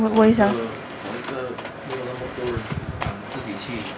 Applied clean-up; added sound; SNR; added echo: none; Mechanisms; 13 dB; none.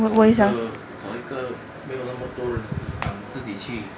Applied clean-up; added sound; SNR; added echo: none; none; none; none.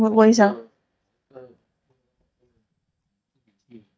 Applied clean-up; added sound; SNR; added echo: neural mask model DeepFilterNet 3.